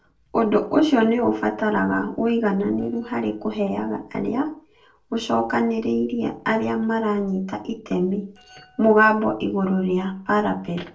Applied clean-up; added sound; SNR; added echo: neural separator model SepFormer DNS4.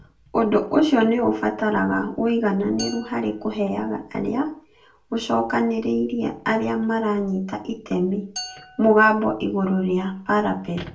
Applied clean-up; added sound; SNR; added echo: none; Glass; 19 dB; reverberation time 0.3 s.